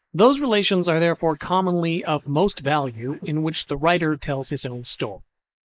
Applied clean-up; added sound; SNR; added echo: neural mask model Resemble Enhance denoiser.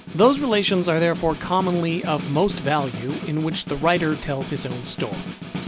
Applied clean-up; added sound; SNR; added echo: none; Snare drum; 10 dB; none.